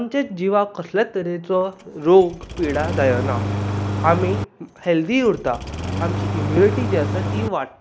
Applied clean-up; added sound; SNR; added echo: none; Engine starting; 4 dB; none.